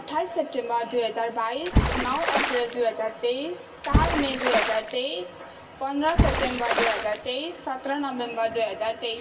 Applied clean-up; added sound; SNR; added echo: none; Water / Splash, splatter; -1 dB; reverberation time 0.2 s.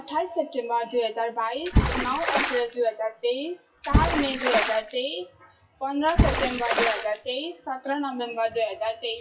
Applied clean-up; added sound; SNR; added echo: classical method WPE with log-MMSE.